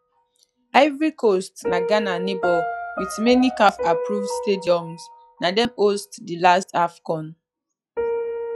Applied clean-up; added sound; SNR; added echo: classical method log-MMSE.